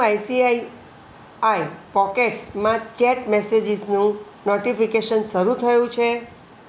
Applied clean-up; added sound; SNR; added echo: none; none; none; none.